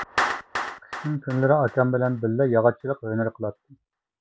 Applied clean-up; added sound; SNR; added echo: none; Clapping; 9 dB; none.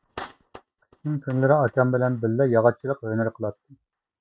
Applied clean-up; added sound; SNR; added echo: neural mask model RNNoise.